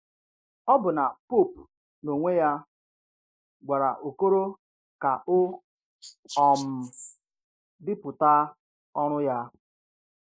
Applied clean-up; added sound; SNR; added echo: neural mask model Resemble Enhance denoiser.